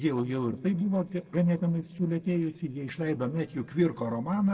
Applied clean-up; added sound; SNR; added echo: neural separator model SepFormer DNS4.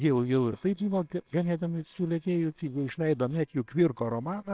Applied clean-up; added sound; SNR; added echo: neural separator model SepFormer WHAMR!.